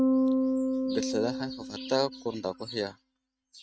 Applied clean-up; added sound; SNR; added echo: neural mask model RNNoise.